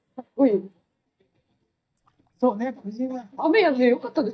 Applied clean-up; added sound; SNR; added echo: neural mask model DeepFilterNet 3.